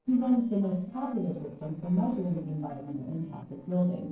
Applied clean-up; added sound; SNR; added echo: neural separator model SepFormer DNS4.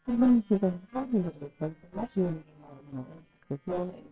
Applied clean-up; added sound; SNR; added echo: neural separator model SepFormer WHAMR!.